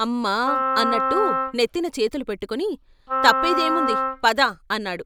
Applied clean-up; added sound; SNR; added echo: none; Wind instrument, woodwind instrument; 1 dB; none.